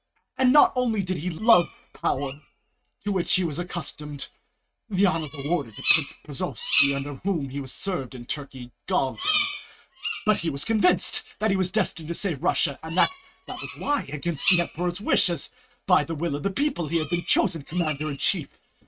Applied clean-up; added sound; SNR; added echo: neural mask model RNNoise.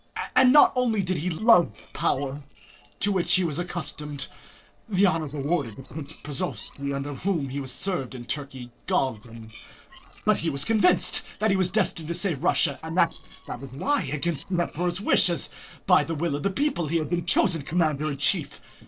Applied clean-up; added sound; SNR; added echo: neural separator model SepFormer DNS4.